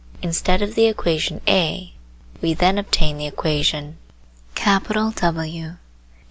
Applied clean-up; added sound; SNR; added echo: none; none; none; none.